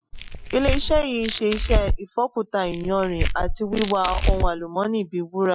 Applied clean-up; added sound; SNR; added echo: classical method Wiener filter.